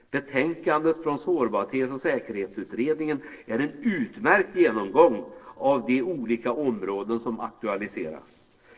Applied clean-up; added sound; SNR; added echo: neural separator model SepFormer DNS4.